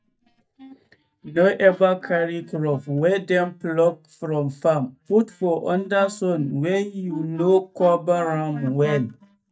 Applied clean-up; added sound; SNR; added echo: neural mask model DeepFilterNet 3.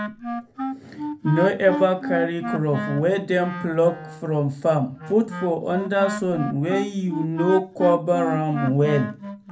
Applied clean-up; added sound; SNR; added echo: none; Wind instrument, woodwind instrument; 8 dB; reverberation time 0.3 s.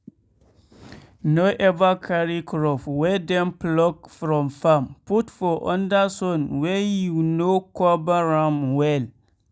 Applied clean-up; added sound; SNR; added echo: none; none; none; none.